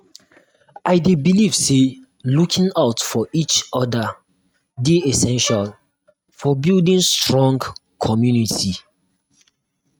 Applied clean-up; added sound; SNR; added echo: neural mask model RNNoise.